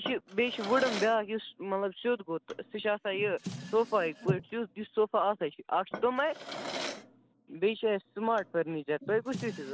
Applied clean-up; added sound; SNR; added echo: none; Drawer open or close; 11 dB; none.